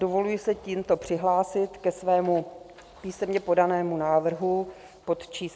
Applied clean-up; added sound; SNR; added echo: none; none; none; none.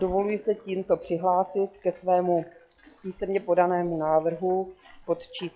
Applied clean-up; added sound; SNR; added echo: classical method log-MMSE.